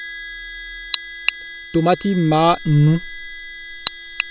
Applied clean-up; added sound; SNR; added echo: none; Harmonica; 14 dB; none.